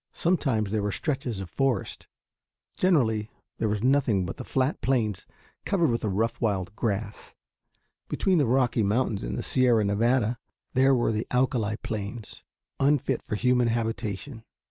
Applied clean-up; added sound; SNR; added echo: none; none; none; none.